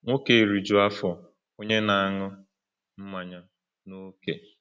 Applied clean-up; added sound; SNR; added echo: none; none; none; none.